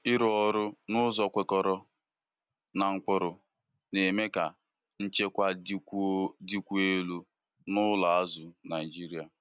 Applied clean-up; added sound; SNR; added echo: none; none; none; none.